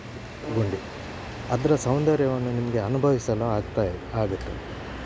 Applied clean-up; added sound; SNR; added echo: none; none; none; none.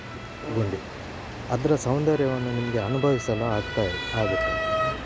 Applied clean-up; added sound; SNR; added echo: none; Motor vehicle (road) / Siren; 6 dB; none.